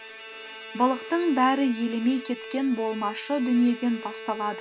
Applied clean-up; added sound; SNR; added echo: none; Bowed string instrument; 14 dB; none.